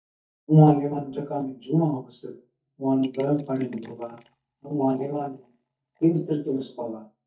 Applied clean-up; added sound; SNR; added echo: neural mask model DeepFilterNet 3.